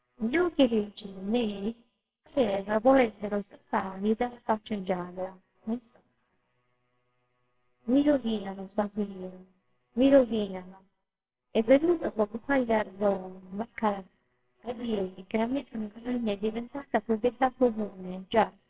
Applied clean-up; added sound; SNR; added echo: neural separator model SepFormer WHAMR!.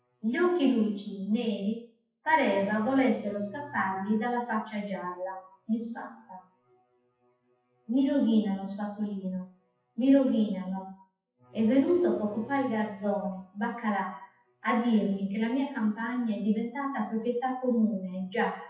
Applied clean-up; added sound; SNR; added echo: classical method WPE with log-MMSE.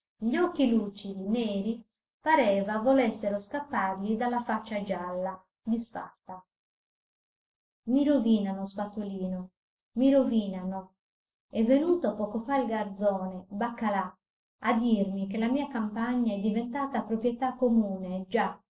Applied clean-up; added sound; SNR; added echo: none; none; none; none.